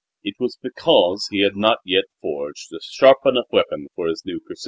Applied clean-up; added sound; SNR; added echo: none; none; none; none.